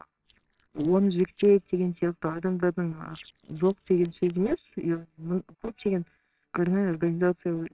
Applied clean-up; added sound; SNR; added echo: neural separator model SepFormer WHAMR!.